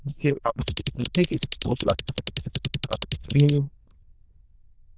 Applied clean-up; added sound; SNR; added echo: neural diffusion model UNIVERSE++.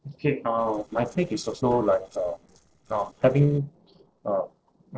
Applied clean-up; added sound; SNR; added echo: neural separator model SepFormer DNS4.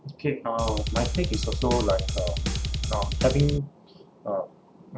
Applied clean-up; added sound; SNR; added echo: none; Drum kit; -1 dB; none.